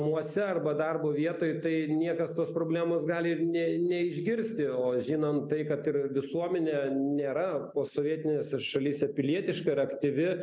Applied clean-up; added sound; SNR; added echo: none; none; none; none.